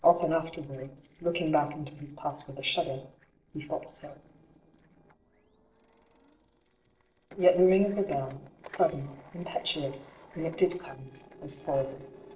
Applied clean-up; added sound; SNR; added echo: neural separator model SepFormer DNS4.